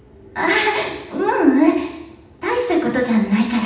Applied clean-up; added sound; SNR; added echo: none; none; none; reverberation time 0.8 s.